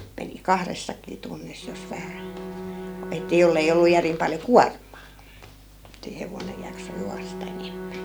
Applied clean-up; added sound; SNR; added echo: none; Bowed string instrument; 13 dB; none.